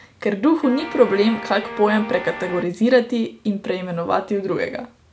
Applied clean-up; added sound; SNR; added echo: none; Guitar; 11 dB; none.